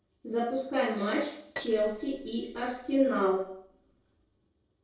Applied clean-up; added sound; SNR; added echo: neural separator model SepFormer DNS4.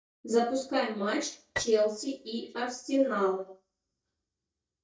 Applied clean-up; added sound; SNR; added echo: neural mask model DeepFilterNet 3.